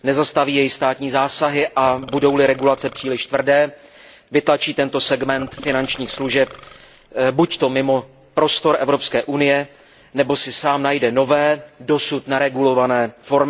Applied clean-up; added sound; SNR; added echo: none; Burping, eructation; 20 dB; none.